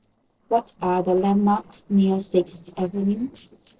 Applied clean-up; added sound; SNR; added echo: neural separator model SepFormer DNS4.